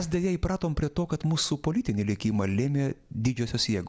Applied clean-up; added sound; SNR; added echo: none; none; none; none.